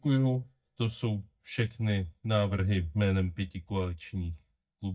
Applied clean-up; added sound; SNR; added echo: neural mask model DeepFilterNet 3.